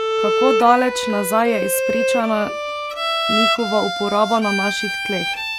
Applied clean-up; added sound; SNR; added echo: none; Bowed string instrument; 1 dB; none.